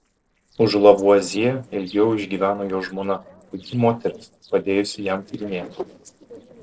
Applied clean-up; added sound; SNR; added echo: neural separator model SepFormer DNS4.